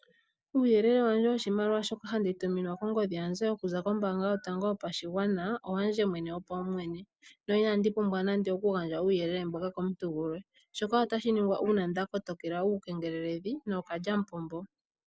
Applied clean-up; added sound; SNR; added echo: none; none; none; none.